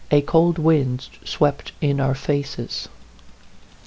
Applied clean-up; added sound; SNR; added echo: none; none; none; none.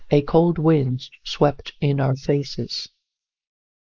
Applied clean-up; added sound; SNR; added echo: neural mask model Resemble Enhance denoiser.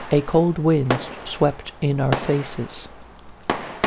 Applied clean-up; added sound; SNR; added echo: none; Fireworks; 8 dB; none.